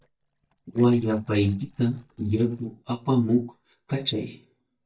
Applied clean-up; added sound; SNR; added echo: neural mask model DeepFilterNet 3.